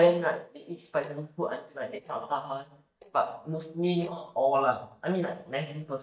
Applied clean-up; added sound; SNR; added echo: neural mask model DeepFilterNet 3.